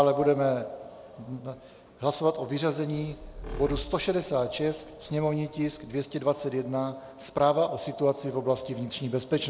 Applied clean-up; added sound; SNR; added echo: none; Squeak; 13 dB; none.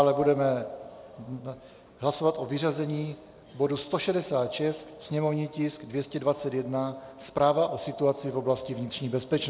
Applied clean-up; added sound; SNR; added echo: none; none; none; none.